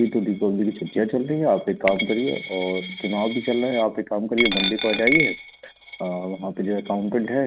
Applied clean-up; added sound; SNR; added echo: none; Coin (dropping); 5 dB; none.